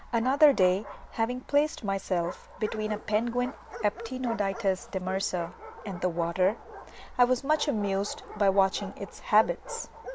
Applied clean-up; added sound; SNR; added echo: none; Bark; 15 dB; none.